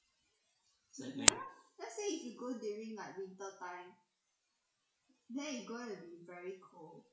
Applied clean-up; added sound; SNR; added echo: classical method WPE with log-MMSE.